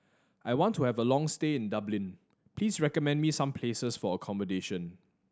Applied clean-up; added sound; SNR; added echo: none; none; none; none.